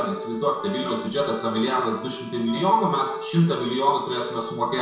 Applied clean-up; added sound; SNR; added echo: none; Accordion; 13 dB; reverberation time 0.7 s.